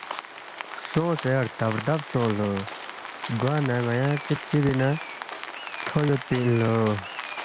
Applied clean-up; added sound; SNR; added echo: none; Rain; 10 dB; none.